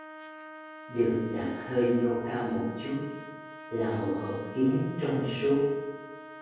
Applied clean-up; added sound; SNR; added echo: none; Trumpet; 15 dB; reverberation time 1.3 s.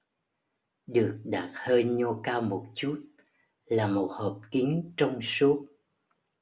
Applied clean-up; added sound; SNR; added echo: none; none; none; none.